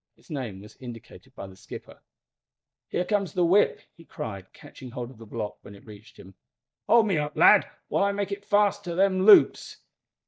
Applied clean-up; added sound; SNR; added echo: neural mask model DeepFilterNet 3.